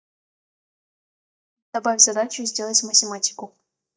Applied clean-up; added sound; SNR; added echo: neural mask model DeepFilterNet 3.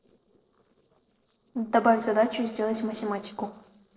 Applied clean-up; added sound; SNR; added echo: neural separator model SepFormer DNS4.